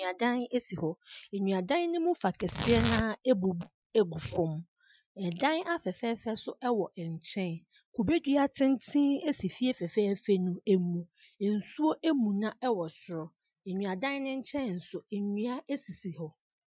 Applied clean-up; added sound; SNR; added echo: classical method Wiener filter.